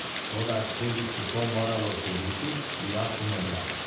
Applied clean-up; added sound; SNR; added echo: none; Rain; 0 dB; reverberation time 0.8 s.